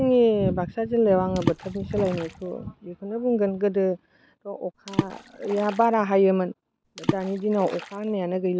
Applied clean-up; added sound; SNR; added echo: none; Water / Splash, splatter; 9 dB; none.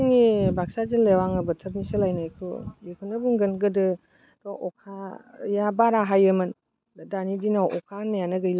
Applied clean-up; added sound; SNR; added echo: none; none; none; none.